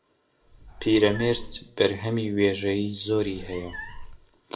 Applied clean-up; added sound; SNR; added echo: none; Meow; 14 dB; reverberation time 0.6 s.